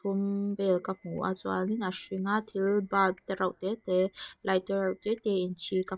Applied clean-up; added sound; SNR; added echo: neural mask model DeepFilterNet 3.